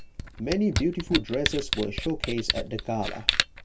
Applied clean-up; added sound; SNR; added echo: none; Camera; 2 dB; reverberation time 0.2 s.